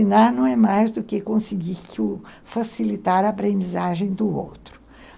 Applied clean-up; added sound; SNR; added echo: none; none; none; none.